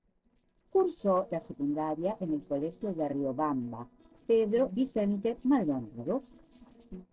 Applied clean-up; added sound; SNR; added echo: neural separator model SepFormer DNS4.